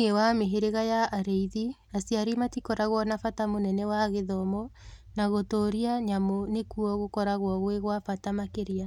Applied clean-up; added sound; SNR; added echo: none; none; none; none.